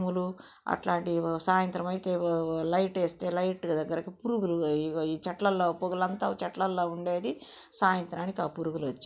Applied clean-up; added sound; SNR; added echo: none; none; none; none.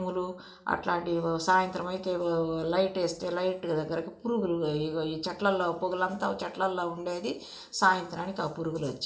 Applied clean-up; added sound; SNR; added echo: none; none; none; reverberation time 1.2 s.